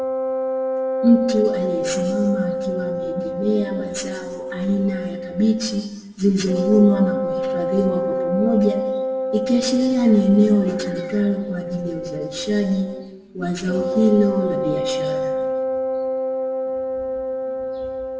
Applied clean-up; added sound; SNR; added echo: none; Wind instrument, woodwind instrument; 3 dB; reverberation time 1.2 s.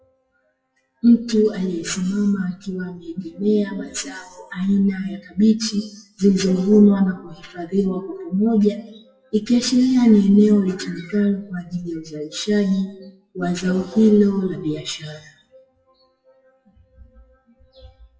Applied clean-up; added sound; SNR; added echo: classical method WPE with log-MMSE.